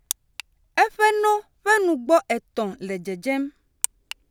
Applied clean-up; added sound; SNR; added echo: none; none; none; none.